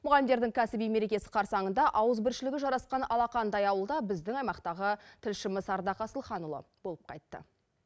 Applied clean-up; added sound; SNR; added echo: none; none; none; none.